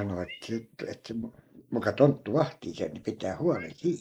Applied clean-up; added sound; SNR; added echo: neural mask model Resemble Enhance denoiser.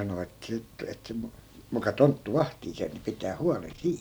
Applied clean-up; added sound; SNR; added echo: none; none; none; none.